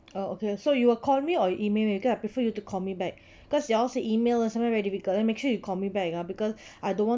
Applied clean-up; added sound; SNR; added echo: none; none; none; none.